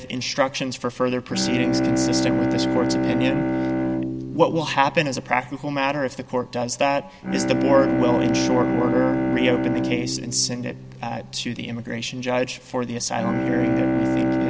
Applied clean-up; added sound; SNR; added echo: none; Bowed string instrument; 0 dB; none.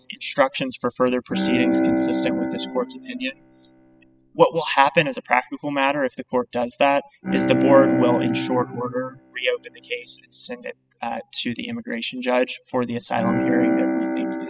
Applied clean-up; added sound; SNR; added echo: classical method spectral subtraction.